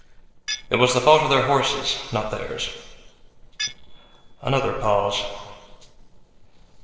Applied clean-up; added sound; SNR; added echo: neural separator model SepFormer DNS4.